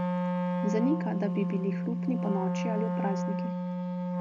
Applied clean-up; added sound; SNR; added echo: none; Wind instrument, woodwind instrument; -3 dB; none.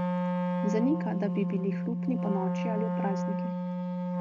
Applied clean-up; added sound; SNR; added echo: neural mask model RNNoise.